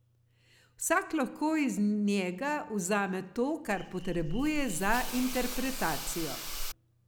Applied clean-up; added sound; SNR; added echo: none; Hiss / Insect; 3 dB; none.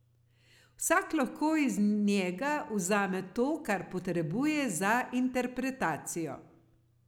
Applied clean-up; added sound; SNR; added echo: none; none; none; none.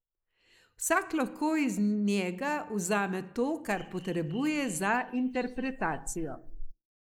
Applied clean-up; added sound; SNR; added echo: neural mask model Resemble Enhance denoiser.